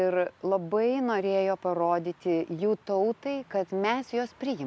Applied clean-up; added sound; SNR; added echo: none; none; none; none.